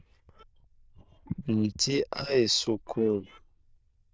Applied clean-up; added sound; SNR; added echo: neural diffusion model UNIVERSE++.